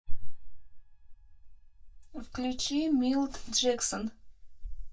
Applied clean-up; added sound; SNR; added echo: neural mask model DeepFilterNet 3.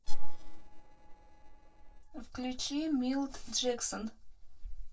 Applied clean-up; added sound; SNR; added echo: neural separator model SepFormer DNS4.